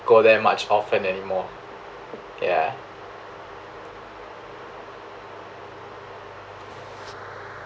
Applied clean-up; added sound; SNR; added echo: none; none; none; none.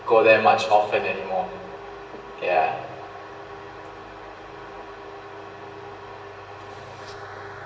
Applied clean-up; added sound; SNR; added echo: none; none; none; reverberation time 1.2 s.